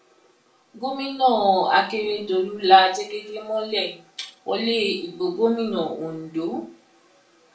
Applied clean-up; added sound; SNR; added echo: none; none; none; reverberation time 0.3 s.